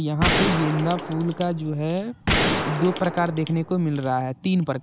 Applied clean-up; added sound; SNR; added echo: none; Gunshot, gunfire; 2 dB; none.